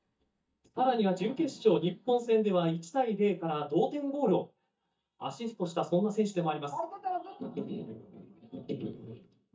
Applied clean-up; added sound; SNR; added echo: neural mask model DeepFilterNet 3.